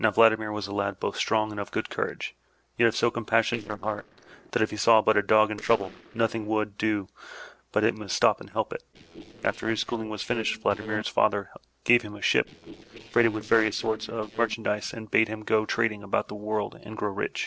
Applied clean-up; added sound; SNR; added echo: neural separator model SepFormer DNS4.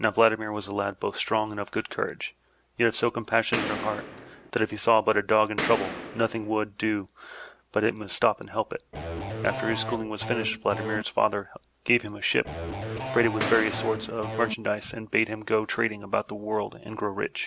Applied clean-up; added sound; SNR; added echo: none; Electric guitar / Bass guitar + Boom; 5 dB; none.